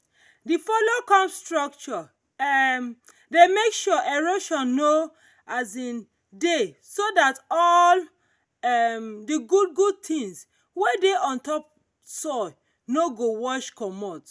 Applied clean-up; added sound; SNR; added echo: none; none; none; none.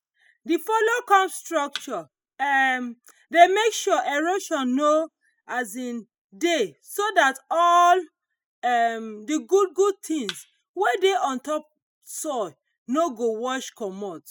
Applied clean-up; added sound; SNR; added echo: classical method spectral subtraction.